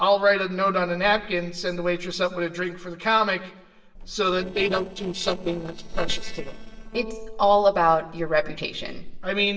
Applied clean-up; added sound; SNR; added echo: neural separator model SepFormer DNS4.